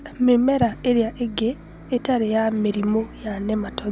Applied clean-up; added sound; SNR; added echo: none; Bus; 18 dB; none.